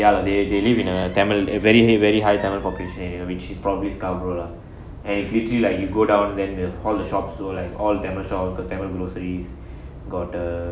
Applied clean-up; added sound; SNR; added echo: none; none; none; none.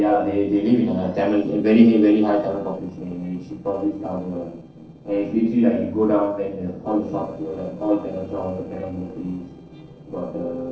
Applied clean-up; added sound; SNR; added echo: neural separator model SepFormer DNS4.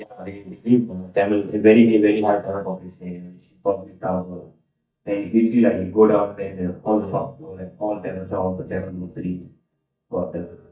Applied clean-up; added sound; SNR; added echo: neural mask model DeepFilterNet 3.